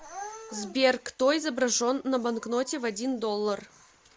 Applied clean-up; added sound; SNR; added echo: none; none; none; none.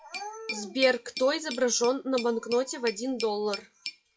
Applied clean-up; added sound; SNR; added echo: classical method WPE with log-MMSE.